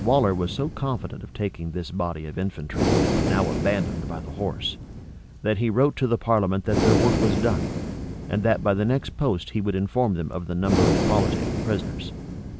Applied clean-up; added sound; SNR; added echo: none; Breathing; 2 dB; none.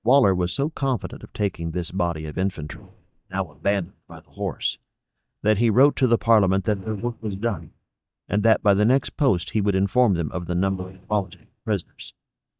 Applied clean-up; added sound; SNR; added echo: neural mask model DeepFilterNet 3.